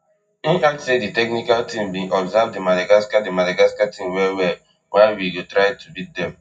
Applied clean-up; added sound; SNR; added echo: none; none; none; reverberation time 0.3 s.